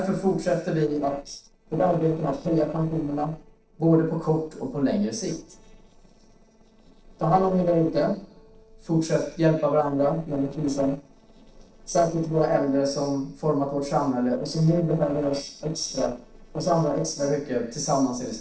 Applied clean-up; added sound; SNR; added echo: neural separator model SepFormer DNS4.